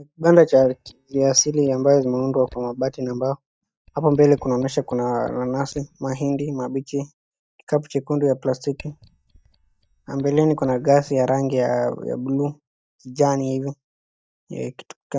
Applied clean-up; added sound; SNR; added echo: neural mask model DeepFilterNet 3.